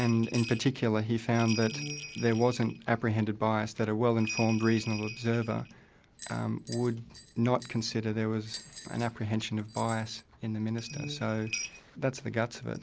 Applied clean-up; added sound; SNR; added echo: none; Bell + Brass instrument; 14 dB; none.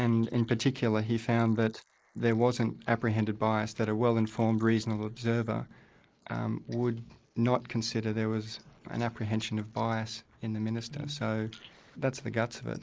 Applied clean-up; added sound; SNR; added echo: neural mask model Resemble Enhance denoiser.